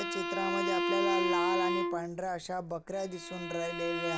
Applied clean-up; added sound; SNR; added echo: none; Bowed string instrument; -3 dB; none.